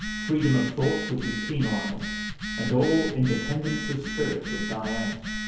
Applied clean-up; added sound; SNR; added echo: none; Telephone; 5 dB; reverberation time 2.2 s.